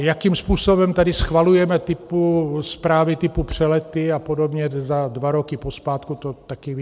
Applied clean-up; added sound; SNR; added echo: none; none; none; none.